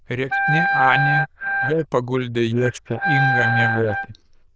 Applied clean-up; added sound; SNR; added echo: neural diffusion model UNIVERSE++.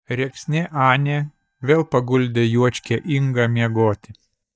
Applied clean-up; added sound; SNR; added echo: neural mask model DeepFilterNet 3.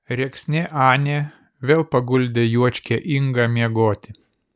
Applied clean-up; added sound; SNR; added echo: none; none; none; none.